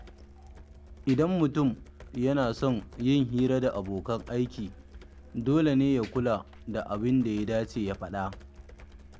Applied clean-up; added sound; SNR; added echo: none; Musical instrument + Computer keyboard; 19 dB; none.